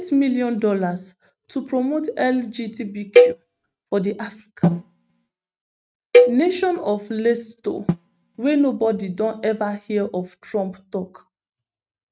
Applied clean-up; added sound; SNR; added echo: neural mask model RNNoise.